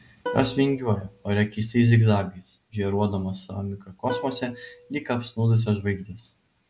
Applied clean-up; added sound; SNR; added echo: none; Plucked string instrument; 13 dB; none.